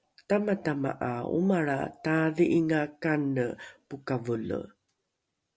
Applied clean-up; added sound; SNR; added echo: none; none; none; none.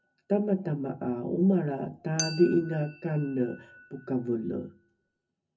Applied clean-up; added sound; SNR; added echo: none; Chink, clink; 16 dB; reverberation time 0.3 s.